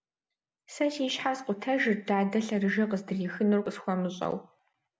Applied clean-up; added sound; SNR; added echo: none; none; none; none.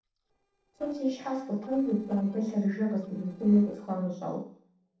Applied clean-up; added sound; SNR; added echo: neural separator model SepFormer DNS4.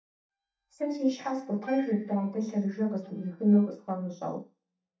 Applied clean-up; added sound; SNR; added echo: neural mask model DeepFilterNet 3.